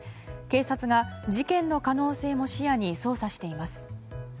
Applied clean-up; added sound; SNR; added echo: none; none; none; none.